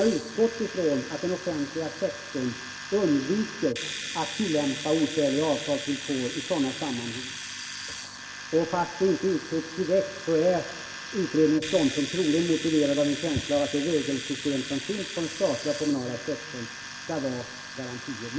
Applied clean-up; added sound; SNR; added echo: none; Domestic sounds, home sounds; 10 dB; reverberation time 1.8 s.